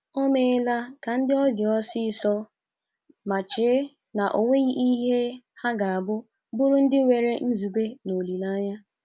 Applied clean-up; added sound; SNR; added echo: none; none; none; none.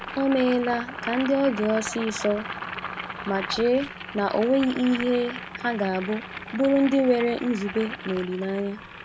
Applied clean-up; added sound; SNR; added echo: none; Boiling; 11 dB; none.